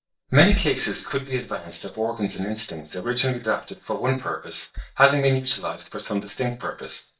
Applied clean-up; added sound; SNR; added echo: neural mask model DeepFilterNet 3.